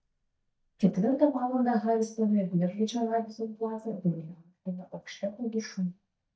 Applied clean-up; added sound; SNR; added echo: neural mask model DeepFilterNet 3.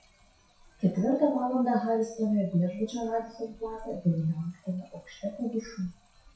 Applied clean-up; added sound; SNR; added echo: classical method WPE with log-MMSE.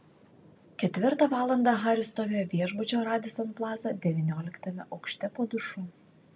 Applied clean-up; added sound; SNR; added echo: none; none; none; none.